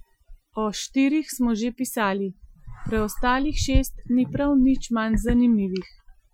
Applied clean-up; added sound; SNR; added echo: classical method Wiener filter.